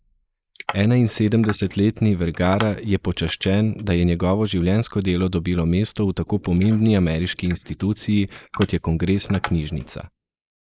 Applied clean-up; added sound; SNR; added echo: neural mask model Resemble Enhance denoiser.